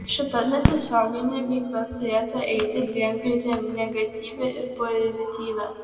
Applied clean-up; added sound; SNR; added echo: none; Fireworks; 7 dB; reverberation time 2.0 s.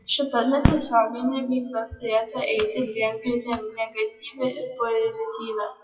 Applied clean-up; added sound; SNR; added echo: classical method WPE with log-MMSE.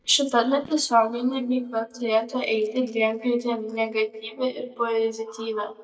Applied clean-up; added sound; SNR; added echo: neural mask model DeepFilterNet 3.